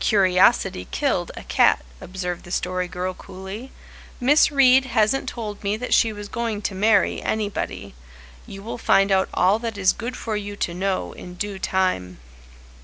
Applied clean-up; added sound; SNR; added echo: none; none; none; none.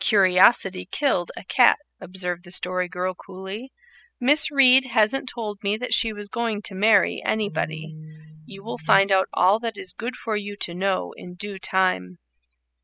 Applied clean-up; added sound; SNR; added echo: classical method spectral subtraction.